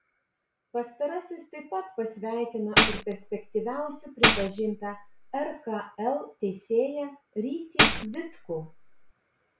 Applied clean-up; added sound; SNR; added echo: none; Tambourine; -5 dB; none.